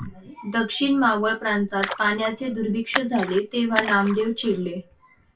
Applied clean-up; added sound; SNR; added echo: none; Splash, splatter; 11 dB; reverberation time 0.2 s.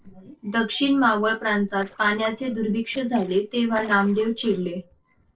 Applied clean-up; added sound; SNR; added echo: neural separator model SepFormer DNS4.